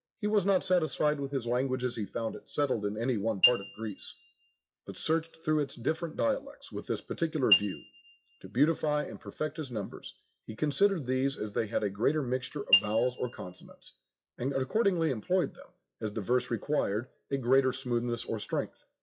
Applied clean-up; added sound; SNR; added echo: classical method WPE with log-MMSE.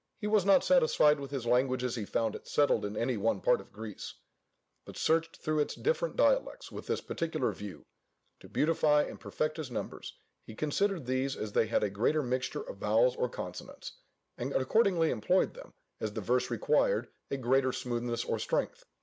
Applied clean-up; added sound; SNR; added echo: none; none; none; none.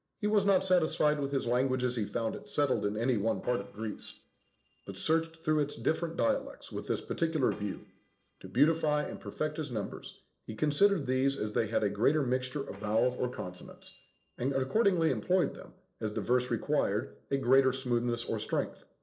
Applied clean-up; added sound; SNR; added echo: neural separator model SepFormer DNS4.